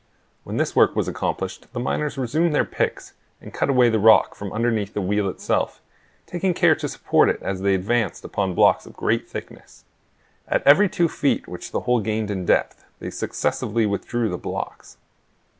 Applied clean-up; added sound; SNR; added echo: none; none; none; none.